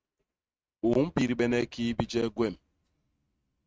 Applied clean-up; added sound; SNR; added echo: neural mask model RNNoise.